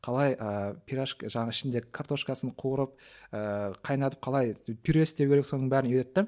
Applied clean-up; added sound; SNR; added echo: none; none; none; none.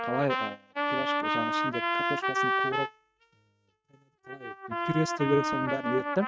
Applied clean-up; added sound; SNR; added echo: neural mask model RNNoise.